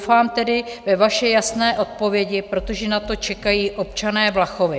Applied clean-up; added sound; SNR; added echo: none; none; none; none.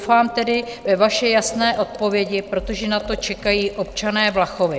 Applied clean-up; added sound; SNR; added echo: none; Boiling; 18 dB; none.